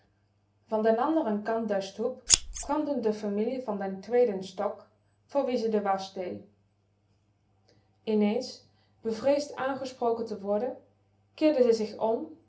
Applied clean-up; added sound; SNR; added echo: none; Scissors; -4 dB; reverberation time 0.3 s.